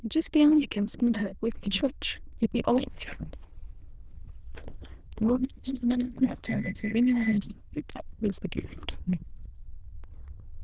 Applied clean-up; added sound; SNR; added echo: neural diffusion model UNIVERSE++.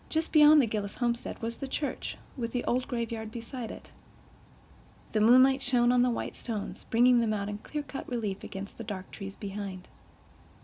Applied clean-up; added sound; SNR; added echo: none; none; none; none.